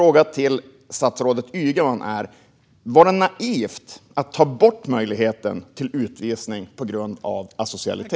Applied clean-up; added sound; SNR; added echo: none; none; none; none.